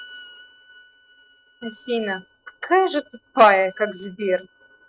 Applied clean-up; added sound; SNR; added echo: neural mask model RNNoise.